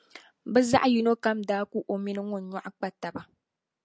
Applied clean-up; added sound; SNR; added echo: none; none; none; none.